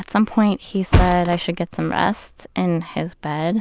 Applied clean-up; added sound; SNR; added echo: none; Thump, thud; 3 dB; none.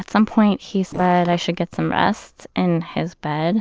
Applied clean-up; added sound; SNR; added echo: neural separator model SepFormer DNS4.